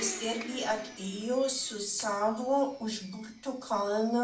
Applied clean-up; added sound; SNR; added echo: none; Domestic sounds, home sounds; 16 dB; reverberation time 0.2 s.